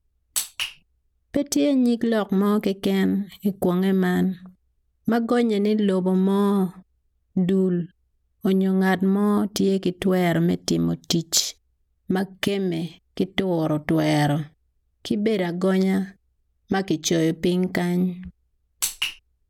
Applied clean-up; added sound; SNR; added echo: none; none; none; none.